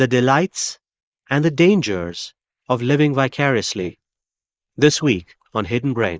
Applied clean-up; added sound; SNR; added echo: neural mask model Resemble Enhance denoiser.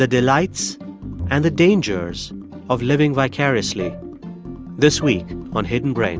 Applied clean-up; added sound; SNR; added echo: none; Bowed string instrument + Bowed string instrument; 17 dB; none.